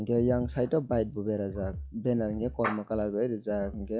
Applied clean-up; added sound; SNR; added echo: classical method log-MMSE.